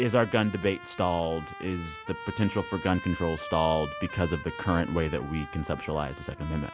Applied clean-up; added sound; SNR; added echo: none; Trumpet; 13 dB; none.